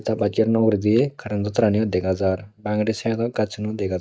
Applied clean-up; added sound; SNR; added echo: neural mask model DeepFilterNet 3.